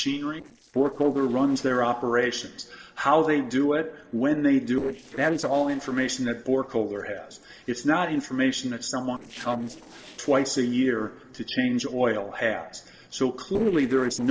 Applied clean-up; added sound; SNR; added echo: neural separator model SepFormer DNS4.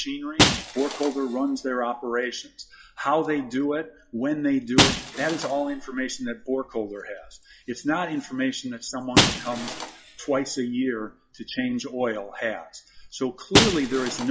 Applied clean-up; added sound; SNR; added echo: classical method WPE with log-MMSE.